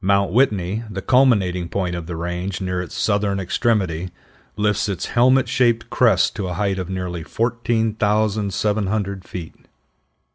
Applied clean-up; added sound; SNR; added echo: none; none; none; none.